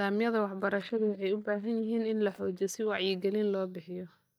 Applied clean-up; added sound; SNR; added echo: neural mask model DeepFilterNet 3.